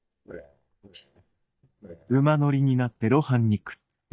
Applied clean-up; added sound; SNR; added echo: neural mask model DeepFilterNet 3.